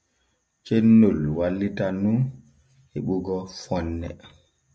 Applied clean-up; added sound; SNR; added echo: none; none; none; none.